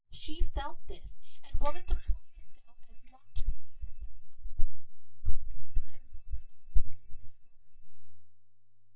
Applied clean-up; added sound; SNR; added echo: neural mask model DeepFilterNet 3.